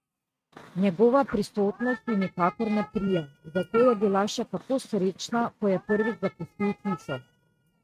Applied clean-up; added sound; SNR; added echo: neural mask model RNNoise.